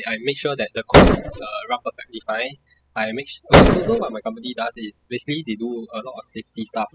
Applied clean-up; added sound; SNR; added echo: classical method spectral subtraction.